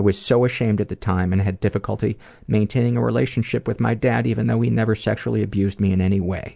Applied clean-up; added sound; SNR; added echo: none; none; none; none.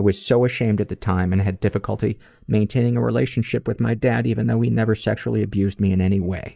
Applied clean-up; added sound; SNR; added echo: neural mask model DeepFilterNet 3.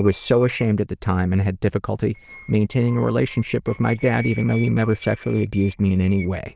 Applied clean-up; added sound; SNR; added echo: neural diffusion model UNIVERSE++.